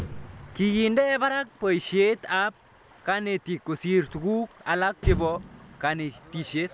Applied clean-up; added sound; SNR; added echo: none; Motor vehicle (road); 11 dB; none.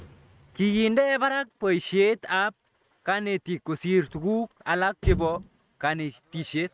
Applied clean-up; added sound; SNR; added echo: neural mask model RNNoise.